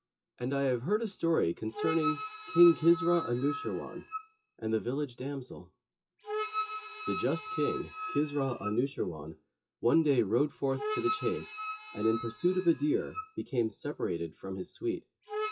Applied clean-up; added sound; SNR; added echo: classical method WPE with log-MMSE.